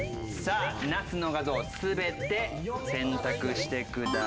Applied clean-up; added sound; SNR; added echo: none; Burping, eructation; 14 dB; none.